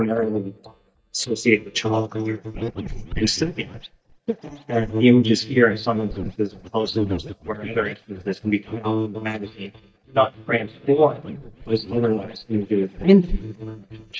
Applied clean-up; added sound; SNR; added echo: neural mask model DeepFilterNet 3.